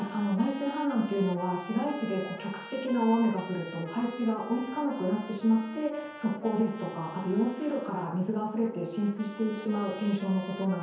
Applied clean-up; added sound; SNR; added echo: none; Trumpet; 17 dB; reverberation time 0.9 s.